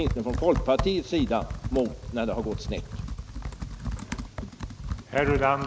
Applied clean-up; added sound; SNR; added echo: none; Computer keyboard; 5 dB; none.